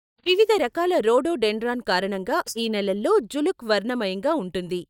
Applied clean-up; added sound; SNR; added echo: neural mask model DeepFilterNet 3.